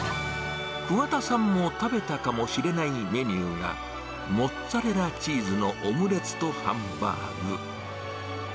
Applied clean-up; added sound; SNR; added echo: none; none; none; none.